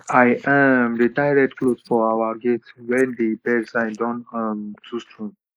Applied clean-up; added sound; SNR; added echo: neural mask model Resemble Enhance denoiser.